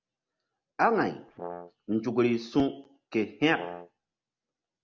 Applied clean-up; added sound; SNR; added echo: none; Brass instrument; 12 dB; none.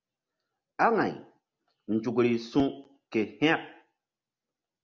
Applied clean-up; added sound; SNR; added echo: none; none; none; none.